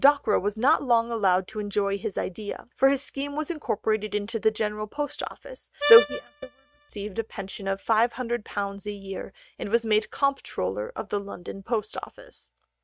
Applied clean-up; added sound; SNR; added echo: neural mask model RNNoise.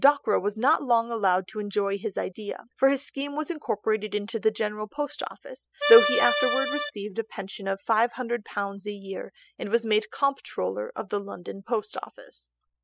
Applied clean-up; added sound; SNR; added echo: classical method spectral subtraction.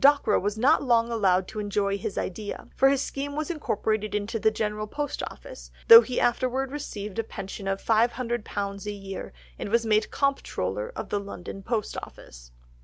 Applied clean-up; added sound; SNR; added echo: none; none; none; none.